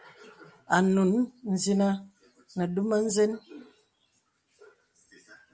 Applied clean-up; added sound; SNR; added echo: none; none; none; none.